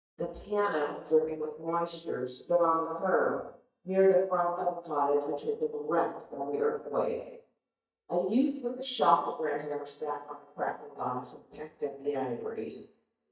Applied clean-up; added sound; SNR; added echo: neural mask model DeepFilterNet 3.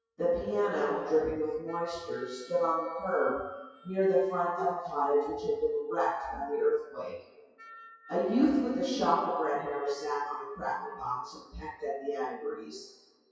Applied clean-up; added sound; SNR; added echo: classical method WPE with log-MMSE.